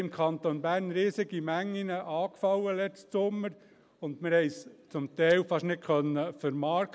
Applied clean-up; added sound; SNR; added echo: none; none; none; none.